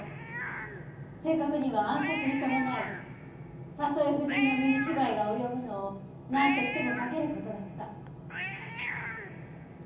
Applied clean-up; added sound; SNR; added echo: none; Cat; 7 dB; reverberation time 0.7 s.